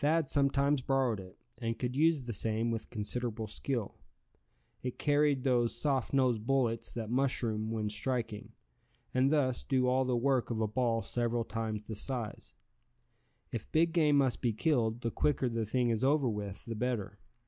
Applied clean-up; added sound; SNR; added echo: none; none; none; none.